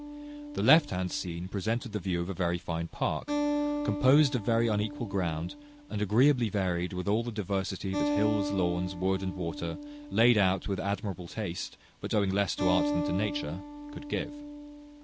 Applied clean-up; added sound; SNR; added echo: none; Acoustic guitar; 7 dB; none.